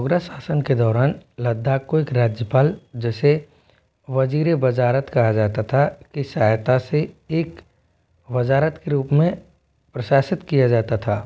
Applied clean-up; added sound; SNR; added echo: none; none; none; none.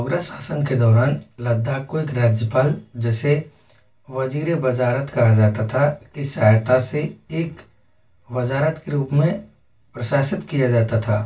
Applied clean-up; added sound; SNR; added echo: none; none; none; reverberation time 0.2 s.